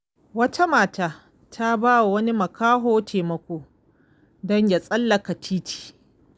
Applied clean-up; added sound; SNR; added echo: none; none; none; none.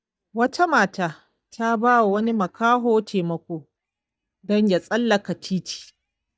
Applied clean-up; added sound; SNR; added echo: neural mask model DeepFilterNet 3.